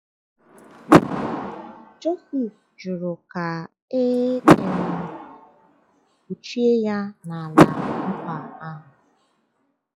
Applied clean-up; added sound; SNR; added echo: classical method log-MMSE.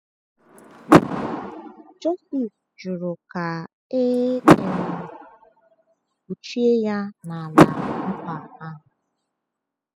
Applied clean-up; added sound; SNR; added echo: classical method spectral subtraction.